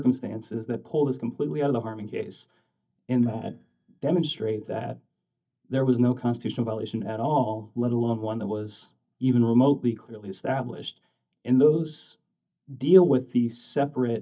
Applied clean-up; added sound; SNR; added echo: neural mask model DeepFilterNet 3.